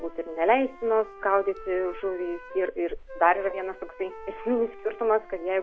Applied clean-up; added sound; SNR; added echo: none; Wind instrument, woodwind instrument; 17 dB; none.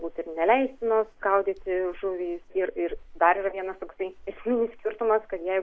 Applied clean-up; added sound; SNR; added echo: none; none; none; none.